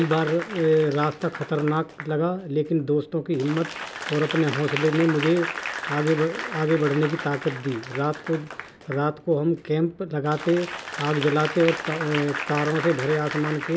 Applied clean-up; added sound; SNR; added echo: none; Applause / Crowd; 10 dB; none.